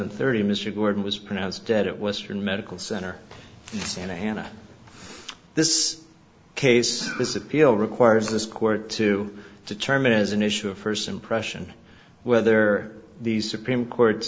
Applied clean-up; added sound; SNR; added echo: none; none; none; none.